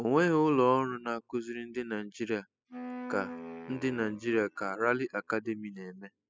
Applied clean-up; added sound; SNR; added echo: classical method spectral subtraction.